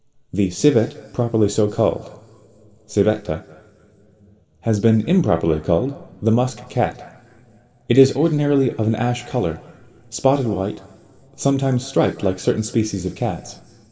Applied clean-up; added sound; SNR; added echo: none; none; none; reverberation time 2.7 s.